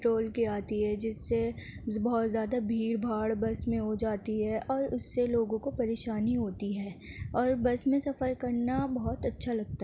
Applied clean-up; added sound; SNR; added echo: none; none; none; none.